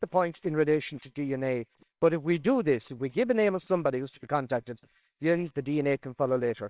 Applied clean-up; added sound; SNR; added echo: neural separator model SepFormer WHAMR!.